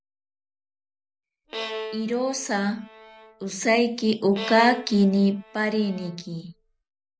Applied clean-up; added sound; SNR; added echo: none; Bowed string instrument; 13 dB; none.